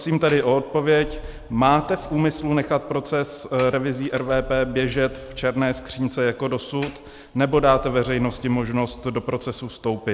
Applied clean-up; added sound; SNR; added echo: none; Sliding door; 18 dB; none.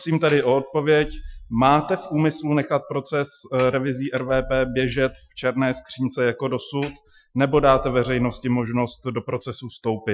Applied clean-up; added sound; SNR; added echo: classical method Wiener filter.